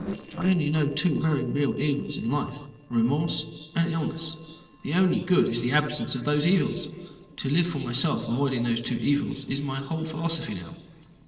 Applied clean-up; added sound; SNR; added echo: neural separator model SepFormer DNS4.